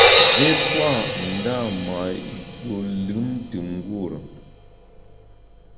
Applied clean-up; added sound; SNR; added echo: none; Crash cymbal; -3 dB; none.